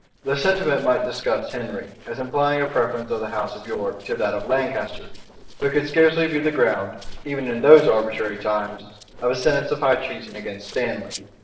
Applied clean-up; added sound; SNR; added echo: neural separator model SepFormer DNS4.